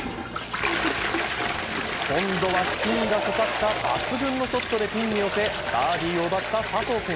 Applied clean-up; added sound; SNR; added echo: none; Toilet flush; 2 dB; none.